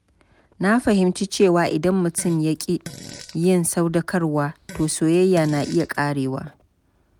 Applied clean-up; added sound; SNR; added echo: none; Fart; 19 dB; none.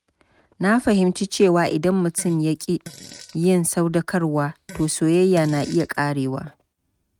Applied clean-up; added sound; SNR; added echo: neural mask model RNNoise.